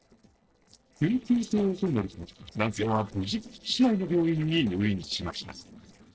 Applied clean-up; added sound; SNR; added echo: neural separator model SepFormer DNS4.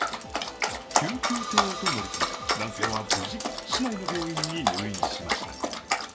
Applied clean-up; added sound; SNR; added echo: none; Dog; -4 dB; reverberation time 0.2 s.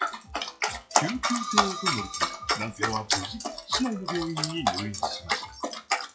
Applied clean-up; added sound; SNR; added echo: classical method WPE with log-MMSE.